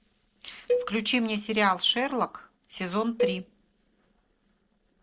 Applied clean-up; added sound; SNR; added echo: neural separator model SepFormer DNS4.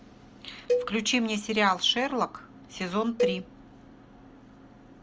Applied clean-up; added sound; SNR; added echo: none; Cowbell; 3 dB; none.